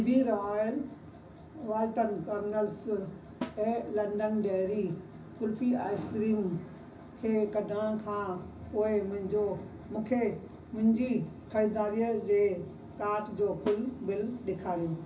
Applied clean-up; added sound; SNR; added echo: none; Snare drum; 14 dB; reverberation time 0.4 s.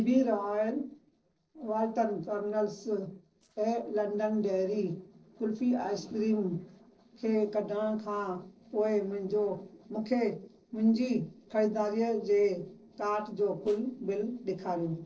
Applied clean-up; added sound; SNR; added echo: neural separator model SepFormer DNS4.